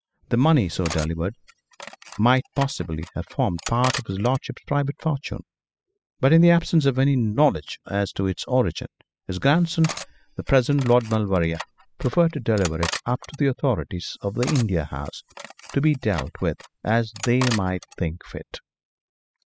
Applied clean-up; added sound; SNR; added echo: classical method spectral subtraction.